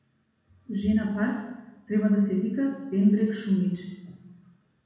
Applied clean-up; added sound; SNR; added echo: none; none; none; reverberation time 1.0 s.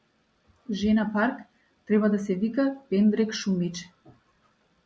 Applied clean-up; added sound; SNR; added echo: none; none; none; none.